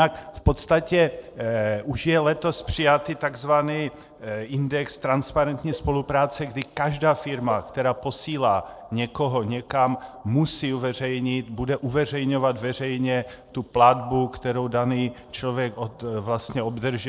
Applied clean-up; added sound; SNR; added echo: neural separator model SepFormer DNS4.